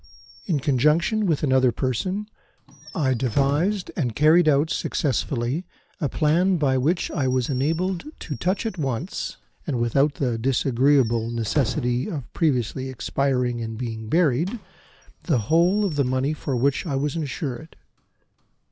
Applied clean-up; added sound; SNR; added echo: none; Squeak / Slam / Wood; 19 dB; none.